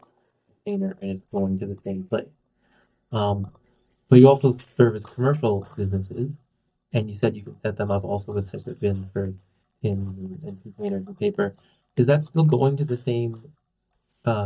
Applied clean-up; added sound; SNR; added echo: neural mask model DeepFilterNet 3.